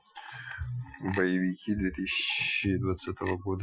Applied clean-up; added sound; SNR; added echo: classical method Wiener filter.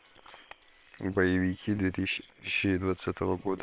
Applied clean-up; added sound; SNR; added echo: neural separator model SepFormer WHAM!.